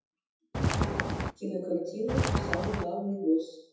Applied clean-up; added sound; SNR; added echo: classical method WPE with log-MMSE.